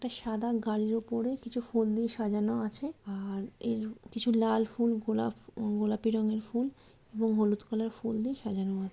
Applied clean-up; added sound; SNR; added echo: none; none; none; none.